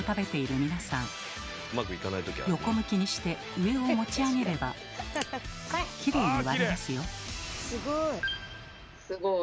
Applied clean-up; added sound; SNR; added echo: none; none; none; none.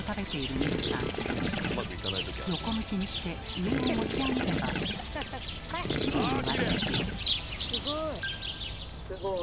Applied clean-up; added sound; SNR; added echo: none; Chirp, tweet + Gurgling / Liquid; -2 dB; none.